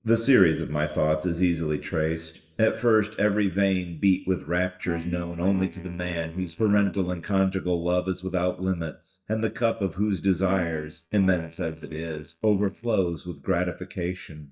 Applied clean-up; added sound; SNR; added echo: neural mask model DeepFilterNet 3.